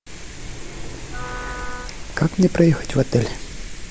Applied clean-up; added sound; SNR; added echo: none; Wind instrument, woodwind instrument; 16 dB; none.